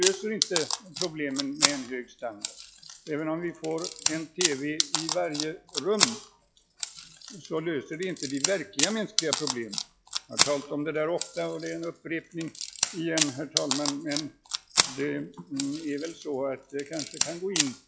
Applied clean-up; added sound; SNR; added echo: classical method log-MMSE.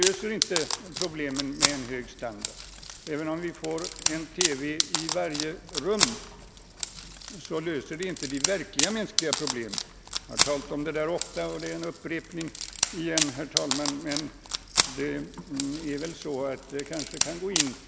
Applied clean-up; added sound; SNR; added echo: none; Wood; -1 dB; none.